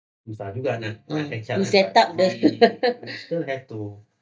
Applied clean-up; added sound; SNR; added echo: neural mask model DeepFilterNet 3.